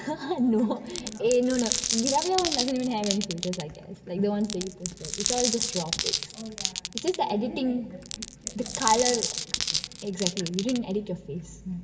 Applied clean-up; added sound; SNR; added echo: none; Glass; 3 dB; reverberation time 1.8 s.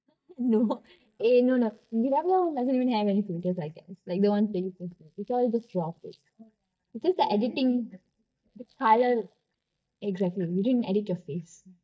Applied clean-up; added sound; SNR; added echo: neural mask model DeepFilterNet 3.